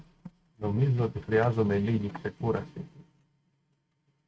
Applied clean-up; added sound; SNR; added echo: neural mask model RNNoise.